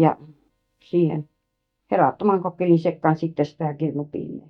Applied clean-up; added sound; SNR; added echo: neural mask model DeepFilterNet 3.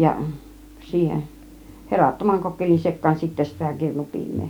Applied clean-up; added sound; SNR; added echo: none; none; none; none.